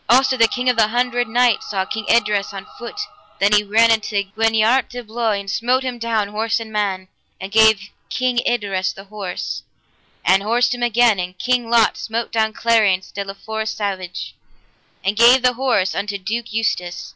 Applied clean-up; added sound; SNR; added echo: none; none; none; none.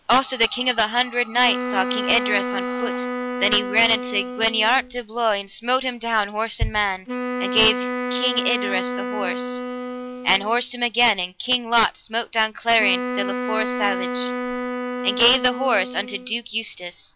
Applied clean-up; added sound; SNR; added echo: none; Bass drum + Wind instrument, woodwind instrument; 6 dB; none.